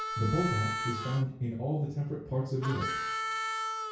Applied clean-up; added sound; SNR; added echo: none; Harmonica; 3 dB; reverberation time 0.6 s.